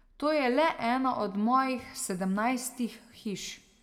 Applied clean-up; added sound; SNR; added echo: none; none; none; reverberation time 1.2 s.